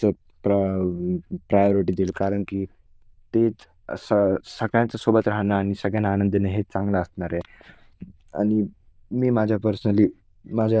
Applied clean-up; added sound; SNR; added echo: neural diffusion model UNIVERSE++.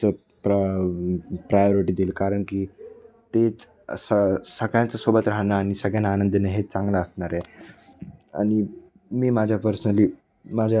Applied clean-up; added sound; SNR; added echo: none; none; none; none.